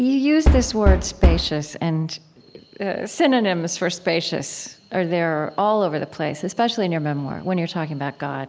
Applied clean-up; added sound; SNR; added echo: none; Knock; -4 dB; none.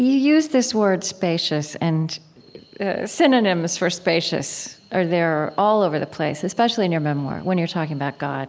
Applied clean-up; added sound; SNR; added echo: none; none; none; none.